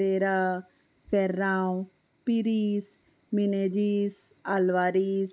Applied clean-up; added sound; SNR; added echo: none; none; none; none.